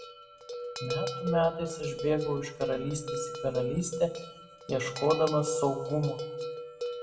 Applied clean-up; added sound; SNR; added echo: none; Bell; 4 dB; reverberation time 0.8 s.